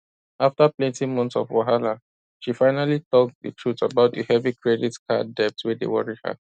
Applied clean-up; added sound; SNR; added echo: none; none; none; none.